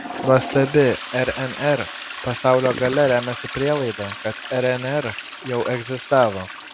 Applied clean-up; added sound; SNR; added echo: none; Toilet flush + Gurgling; 10 dB; none.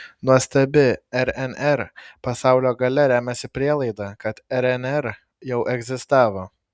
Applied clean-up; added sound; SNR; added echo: none; none; none; none.